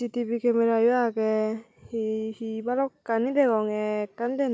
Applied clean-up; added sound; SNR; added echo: none; none; none; none.